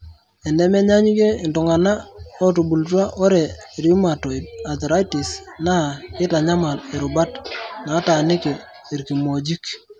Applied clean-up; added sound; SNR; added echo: none; none; none; none.